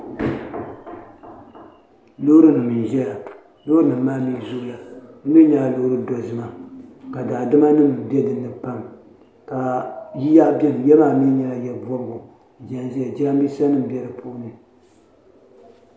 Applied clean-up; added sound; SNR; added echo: none; none; none; none.